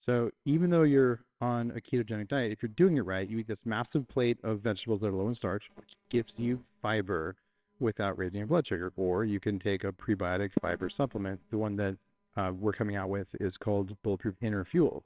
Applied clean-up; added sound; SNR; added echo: neural separator model SepFormer WHAMR!.